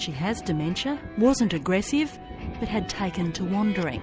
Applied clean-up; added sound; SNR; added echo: none; Thunder; 14 dB; none.